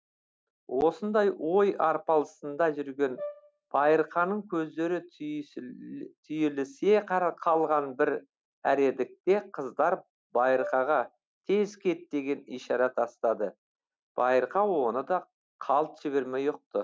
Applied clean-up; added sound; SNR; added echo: none; Brass instrument; 16 dB; none.